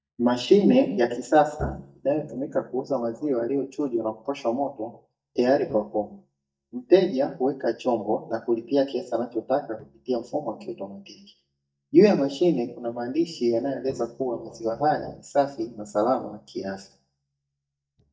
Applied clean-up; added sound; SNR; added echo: neural mask model DeepFilterNet 3.